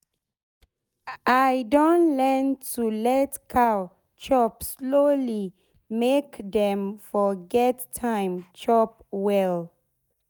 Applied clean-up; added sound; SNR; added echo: neural mask model DeepFilterNet 3.